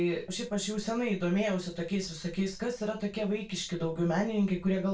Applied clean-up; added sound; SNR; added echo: none; none; none; reverberation time 0.2 s.